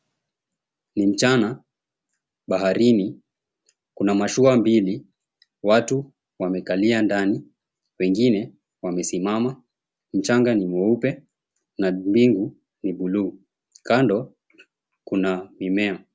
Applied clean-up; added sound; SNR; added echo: none; none; none; none.